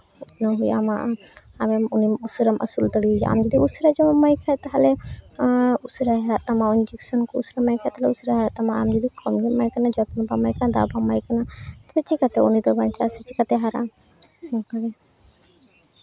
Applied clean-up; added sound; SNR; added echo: none; none; none; none.